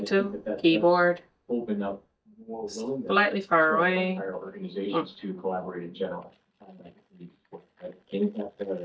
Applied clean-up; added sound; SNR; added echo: neural mask model DeepFilterNet 3.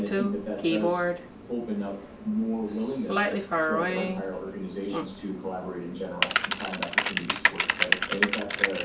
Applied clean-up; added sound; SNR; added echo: none; Typing; -4 dB; reverberation time 0.5 s.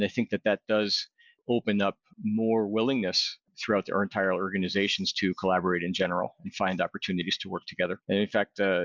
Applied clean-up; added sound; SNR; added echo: none; none; none; none.